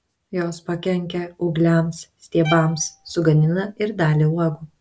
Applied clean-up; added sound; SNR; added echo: none; Bowed string instrument; 18 dB; none.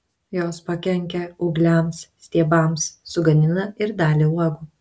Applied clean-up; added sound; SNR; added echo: none; none; none; none.